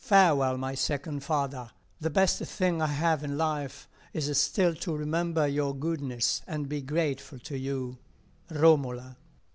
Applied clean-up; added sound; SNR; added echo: none; none; none; none.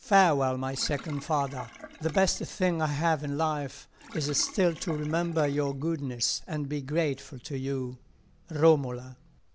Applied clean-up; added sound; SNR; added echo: none; Sink (filling or washing); 19 dB; none.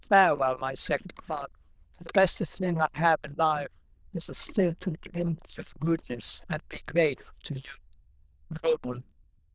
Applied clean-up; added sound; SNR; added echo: neural diffusion model UNIVERSE++.